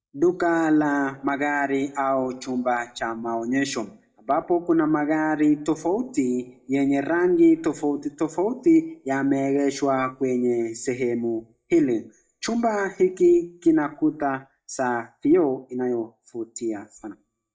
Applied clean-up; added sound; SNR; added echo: neural mask model DeepFilterNet 3.